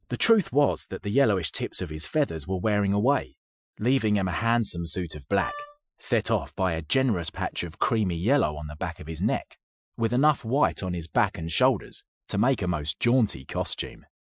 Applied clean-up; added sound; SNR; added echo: classical method Wiener filter.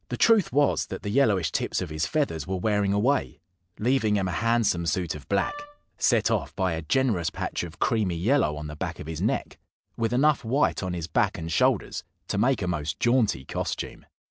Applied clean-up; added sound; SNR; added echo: none; Wind instrument, woodwind instrument; 12 dB; none.